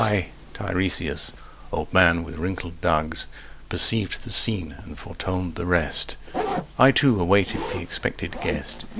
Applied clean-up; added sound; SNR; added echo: none; Zipper (clothing); 12 dB; none.